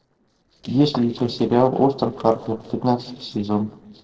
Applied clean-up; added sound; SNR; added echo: neural separator model SepFormer DNS4.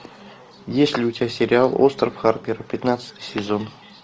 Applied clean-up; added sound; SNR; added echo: none; none; none; none.